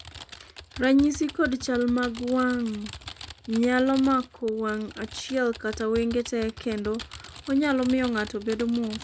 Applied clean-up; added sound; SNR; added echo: none; Typing; 16 dB; none.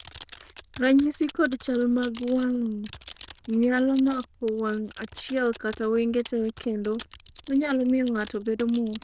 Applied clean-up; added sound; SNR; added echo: neural diffusion model UNIVERSE++.